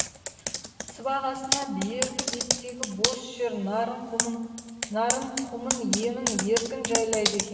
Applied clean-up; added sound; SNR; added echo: none; Computer keyboard; 1 dB; reverberation time 1.9 s.